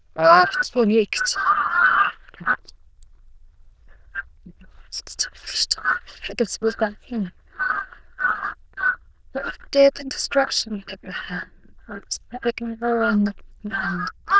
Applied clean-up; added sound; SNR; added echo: neural diffusion model UNIVERSE++.